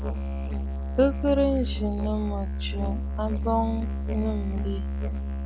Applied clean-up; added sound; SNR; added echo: none; Musical instrument; 0 dB; none.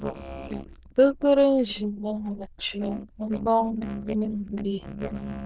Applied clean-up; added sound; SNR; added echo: neural diffusion model UNIVERSE++.